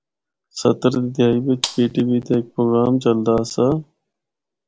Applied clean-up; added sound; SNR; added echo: none; Gunshot, gunfire; 12 dB; none.